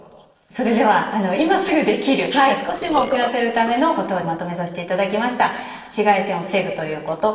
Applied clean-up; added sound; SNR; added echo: neural separator model SepFormer DNS4.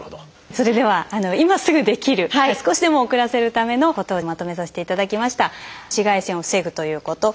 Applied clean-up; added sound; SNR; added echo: none; none; none; none.